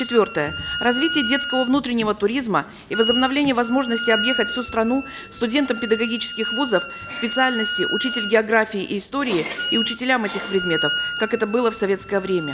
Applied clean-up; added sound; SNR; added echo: none; Wind instrument, woodwind instrument; 7 dB; none.